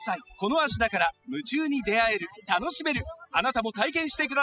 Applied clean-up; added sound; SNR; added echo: classical method spectral subtraction.